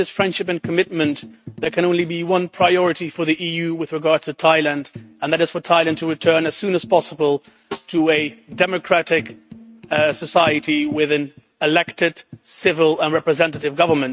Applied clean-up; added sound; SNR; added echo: neural mask model RNNoise.